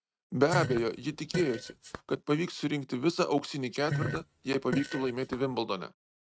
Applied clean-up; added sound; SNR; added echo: neural mask model RNNoise.